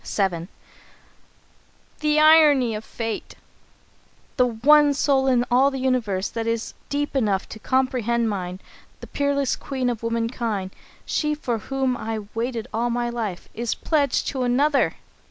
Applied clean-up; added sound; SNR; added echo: none; none; none; none.